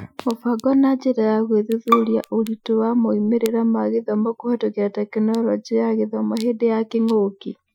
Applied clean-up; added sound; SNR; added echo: classical method Wiener filter.